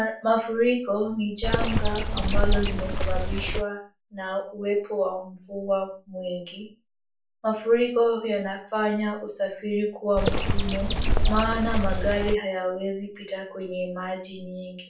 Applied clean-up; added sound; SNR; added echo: none; Bird; -5 dB; reverberation time 0.3 s.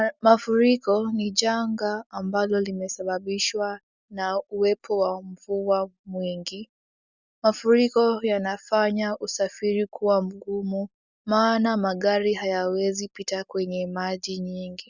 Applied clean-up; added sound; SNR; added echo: none; none; none; none.